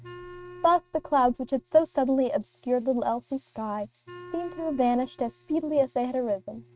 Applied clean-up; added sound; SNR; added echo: neural mask model RNNoise.